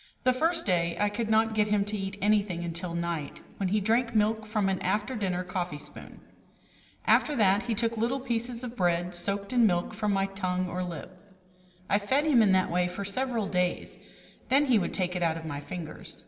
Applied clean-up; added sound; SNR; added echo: none; none; none; reverberation time 2.4 s.